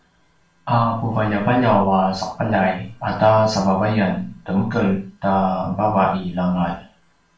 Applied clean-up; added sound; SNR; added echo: none; none; none; reverberation time 0.3 s.